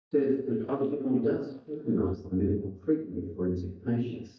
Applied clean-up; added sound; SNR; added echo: neural mask model DeepFilterNet 3.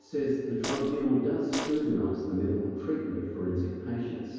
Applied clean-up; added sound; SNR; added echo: none; Fart; 8 dB; reverberation time 2.2 s.